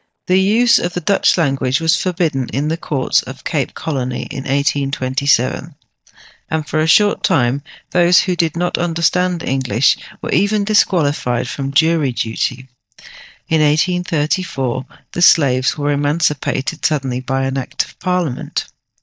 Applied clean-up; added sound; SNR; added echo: neural mask model DeepFilterNet 3.